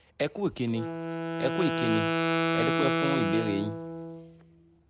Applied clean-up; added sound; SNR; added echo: none; Wind instrument, woodwind instrument; -2 dB; none.